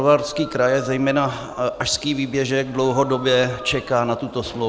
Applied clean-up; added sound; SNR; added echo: none; Dog; 18 dB; none.